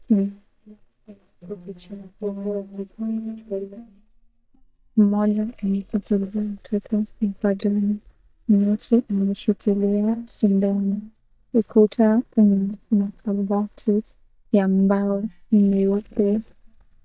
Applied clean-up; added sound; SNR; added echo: neural mask model DeepFilterNet 3.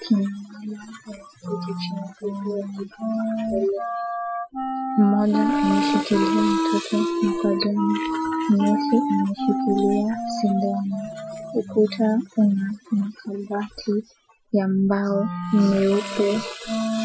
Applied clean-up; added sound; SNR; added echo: classical method Wiener filter.